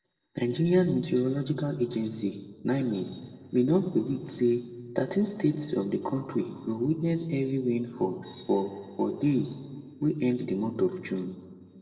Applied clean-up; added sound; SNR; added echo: neural separator model SepFormer DNS4.